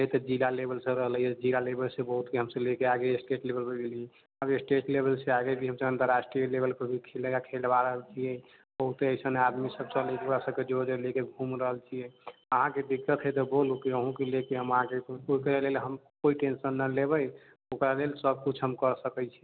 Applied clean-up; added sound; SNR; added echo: none; none; none; none.